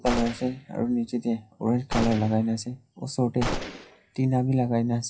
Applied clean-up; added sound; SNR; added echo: classical method WPE with log-MMSE.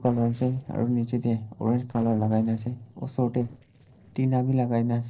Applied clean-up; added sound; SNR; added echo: neural separator model SepFormer DNS4.